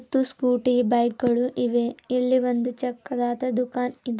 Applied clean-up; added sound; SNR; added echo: none; none; none; none.